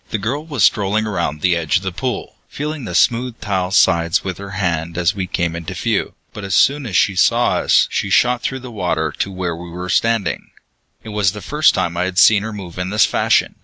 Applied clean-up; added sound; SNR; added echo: none; none; none; none.